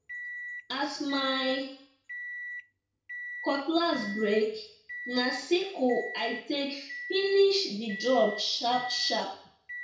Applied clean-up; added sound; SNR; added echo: none; Microwave oven; 11 dB; reverberation time 0.6 s.